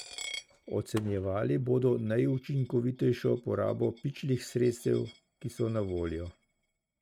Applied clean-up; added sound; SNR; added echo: neural mask model RNNoise.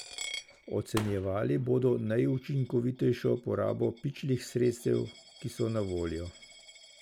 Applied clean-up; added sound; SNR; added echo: none; Coin (dropping) + Fireworks; 17 dB; none.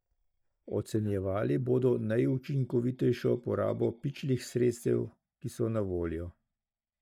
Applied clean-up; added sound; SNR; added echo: neural mask model DeepFilterNet 3.